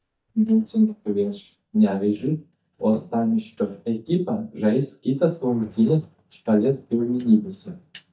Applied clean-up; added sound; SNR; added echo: neural mask model DeepFilterNet 3.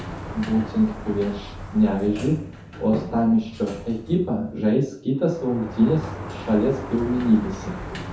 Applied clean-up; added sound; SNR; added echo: none; Sliding door; 11 dB; reverberation time 0.5 s.